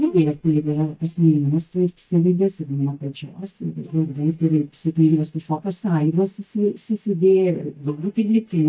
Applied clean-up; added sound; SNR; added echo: neural mask model DeepFilterNet 3.